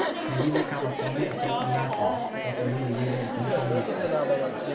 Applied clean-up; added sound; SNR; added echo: none; Chatter; -1 dB; reverberation time 0.3 s.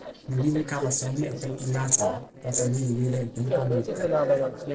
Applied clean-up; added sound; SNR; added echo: neural separator model SepFormer DNS4.